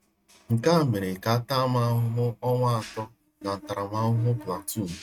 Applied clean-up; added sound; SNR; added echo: neural mask model RNNoise.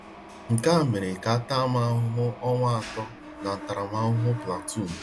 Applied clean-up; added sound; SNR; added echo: none; Mechanisms; 15 dB; none.